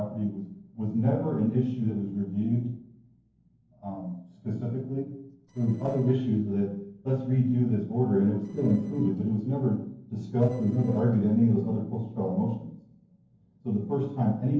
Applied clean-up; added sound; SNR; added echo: neural separator model SepFormer DNS4.